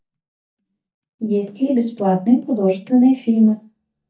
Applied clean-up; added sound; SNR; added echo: neural mask model DeepFilterNet 3.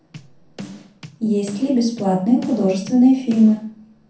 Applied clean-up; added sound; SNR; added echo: none; Bass drum / Snare drum; 19 dB; reverberation time 0.6 s.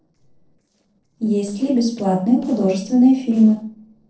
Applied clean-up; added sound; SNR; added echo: neural separator model SepFormer DNS4.